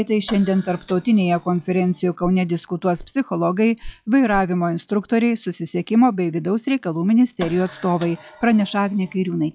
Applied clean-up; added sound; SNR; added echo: classical method log-MMSE.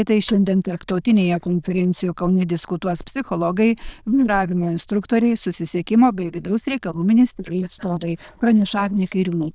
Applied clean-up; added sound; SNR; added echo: neural diffusion model UNIVERSE++.